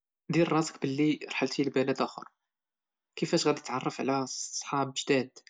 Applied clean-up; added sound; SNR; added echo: none; none; none; none.